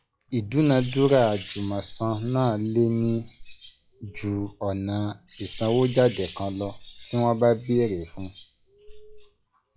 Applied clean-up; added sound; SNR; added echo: classical method log-MMSE.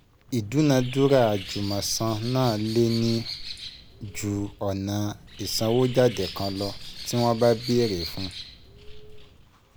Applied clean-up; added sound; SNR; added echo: none; Bird; 13 dB; none.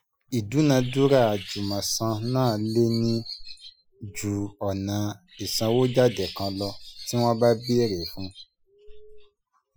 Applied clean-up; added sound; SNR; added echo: classical method Wiener filter.